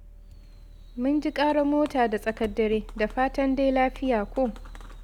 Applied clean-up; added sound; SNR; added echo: none; Fireworks; 16 dB; none.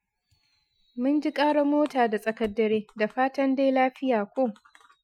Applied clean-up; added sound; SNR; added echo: classical method Wiener filter.